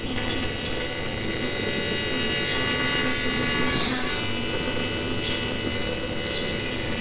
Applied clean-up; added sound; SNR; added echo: neural separator model SepFormer WHAMR!.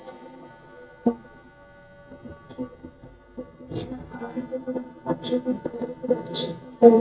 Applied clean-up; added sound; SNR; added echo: neural mask model DeepFilterNet 3.